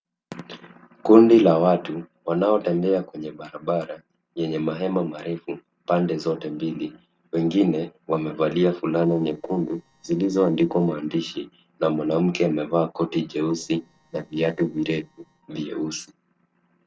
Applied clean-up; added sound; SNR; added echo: neural separator model SepFormer DNS4.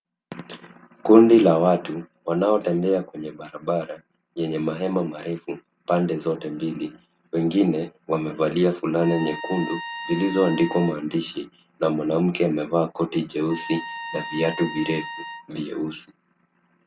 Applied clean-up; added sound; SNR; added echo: none; Trumpet; 12 dB; none.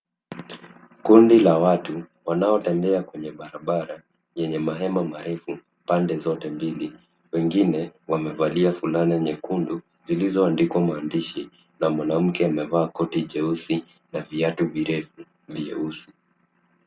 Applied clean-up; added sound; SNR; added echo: none; none; none; none.